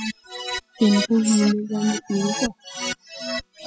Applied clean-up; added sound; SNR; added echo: classical method spectral subtraction.